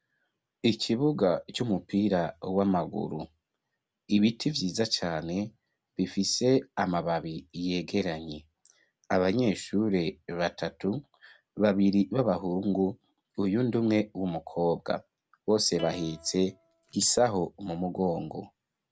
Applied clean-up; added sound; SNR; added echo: none; Plucked string instrument; 20 dB; none.